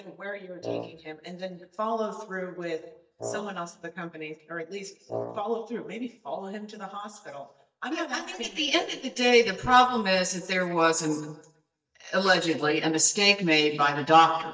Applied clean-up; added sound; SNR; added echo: neural mask model DeepFilterNet 3.